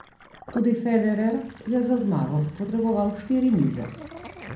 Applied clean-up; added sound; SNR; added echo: none; Sink (filling or washing); 19 dB; reverberation time 0.6 s.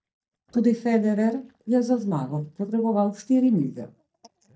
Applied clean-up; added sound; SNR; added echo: neural mask model DeepFilterNet 3.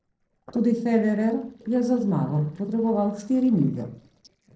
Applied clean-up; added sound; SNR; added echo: neural separator model SepFormer DNS4.